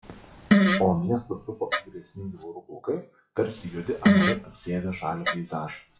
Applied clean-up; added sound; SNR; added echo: classical method WPE with log-MMSE.